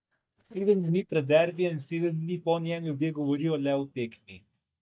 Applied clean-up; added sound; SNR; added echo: neural mask model DeepFilterNet 3.